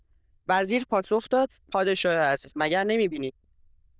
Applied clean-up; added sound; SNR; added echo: neural diffusion model UNIVERSE++.